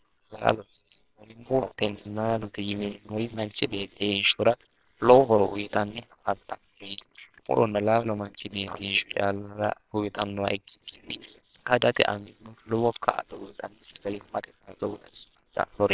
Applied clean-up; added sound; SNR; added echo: neural separator model SepFormer WHAMR!.